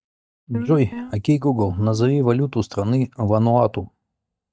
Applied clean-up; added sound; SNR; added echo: neural mask model DeepFilterNet 3.